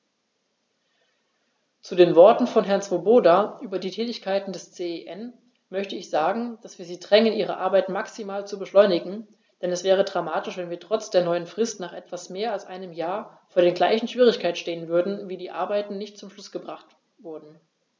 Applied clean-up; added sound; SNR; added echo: none; none; none; none.